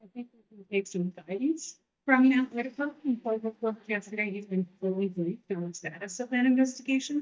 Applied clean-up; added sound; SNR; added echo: neural mask model DeepFilterNet 3.